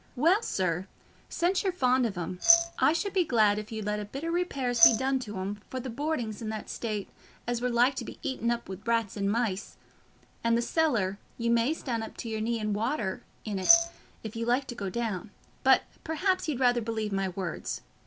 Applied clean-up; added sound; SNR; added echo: none; Glass; -4 dB; none.